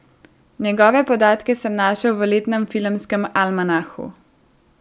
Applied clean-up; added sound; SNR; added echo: none; none; none; none.